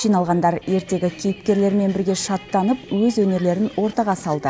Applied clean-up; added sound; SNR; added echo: none; none; none; none.